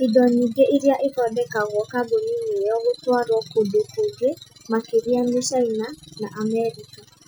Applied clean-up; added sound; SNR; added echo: classical method Wiener filter.